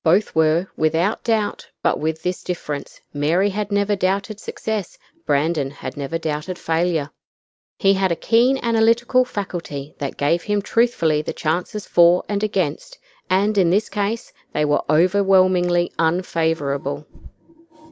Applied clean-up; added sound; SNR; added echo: none; none; none; none.